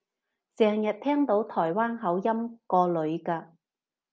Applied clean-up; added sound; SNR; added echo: none; none; none; none.